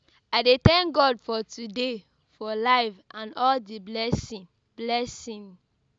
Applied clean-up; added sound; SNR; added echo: none; none; none; none.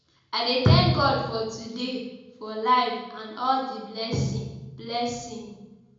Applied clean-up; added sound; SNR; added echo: none; none; none; reverberation time 0.9 s.